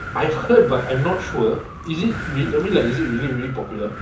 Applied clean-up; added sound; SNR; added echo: none; Wind; 10 dB; reverberation time 0.7 s.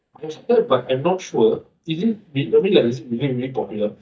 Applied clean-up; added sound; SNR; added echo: neural mask model DeepFilterNet 3.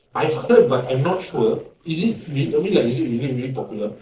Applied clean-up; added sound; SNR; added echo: neural separator model SepFormer DNS4.